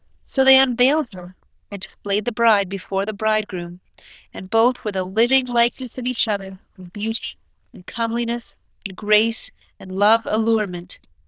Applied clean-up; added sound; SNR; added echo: neural diffusion model UNIVERSE++.